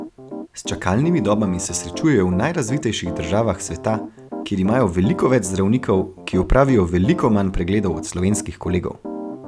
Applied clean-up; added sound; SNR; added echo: none; Piano; 13 dB; none.